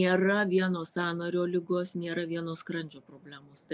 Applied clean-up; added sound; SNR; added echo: none; none; none; none.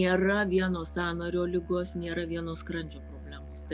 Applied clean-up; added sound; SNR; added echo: none; Musical instrument; 13 dB; none.